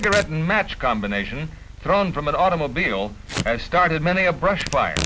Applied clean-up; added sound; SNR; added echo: none; Packing tape, duct tape / Tearing; 12 dB; none.